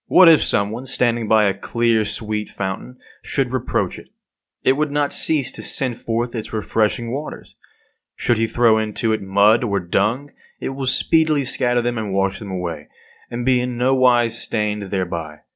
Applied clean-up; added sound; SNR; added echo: none; none; none; none.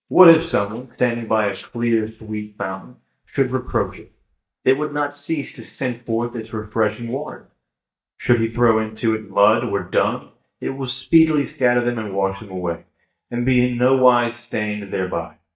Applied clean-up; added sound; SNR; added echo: neural mask model DeepFilterNet 3.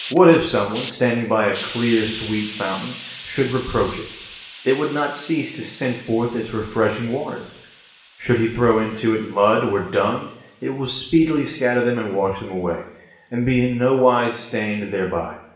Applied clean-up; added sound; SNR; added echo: none; Hiss; 19 dB; reverberation time 0.8 s.